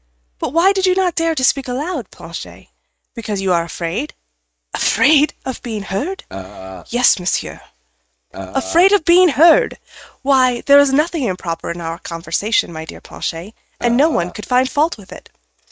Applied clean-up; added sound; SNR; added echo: neural mask model RNNoise.